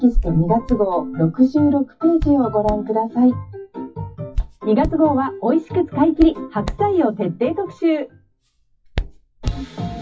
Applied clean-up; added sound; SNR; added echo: classical method WPE with log-MMSE.